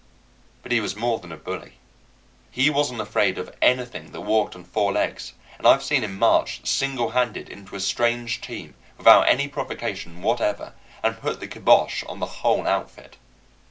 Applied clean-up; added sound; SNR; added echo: none; none; none; none.